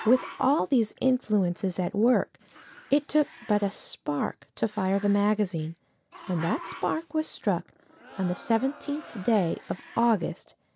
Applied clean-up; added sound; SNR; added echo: none; Crowd + Growling; 20 dB; none.